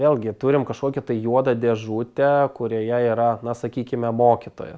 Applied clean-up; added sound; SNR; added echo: none; none; none; none.